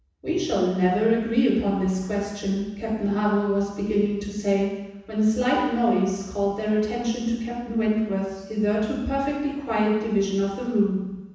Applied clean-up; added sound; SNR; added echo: none; none; none; reverberation time 1.1 s.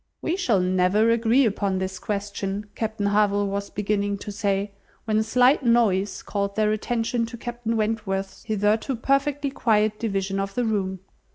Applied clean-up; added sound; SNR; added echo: none; none; none; none.